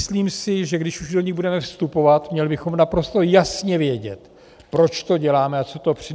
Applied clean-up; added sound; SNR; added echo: none; none; none; none.